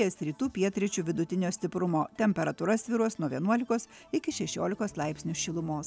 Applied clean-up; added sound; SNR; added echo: none; none; none; none.